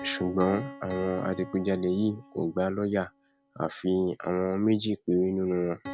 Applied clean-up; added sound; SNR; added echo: none; Piano; 16 dB; none.